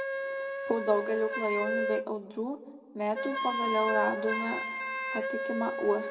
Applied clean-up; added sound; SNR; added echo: none; Wind instrument, woodwind instrument; 1 dB; reverberation time 1.0 s.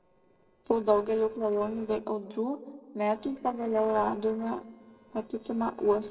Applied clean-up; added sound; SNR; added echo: neural separator model SepFormer DNS4.